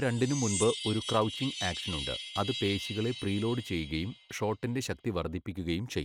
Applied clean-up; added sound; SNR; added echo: neural mask model RNNoise.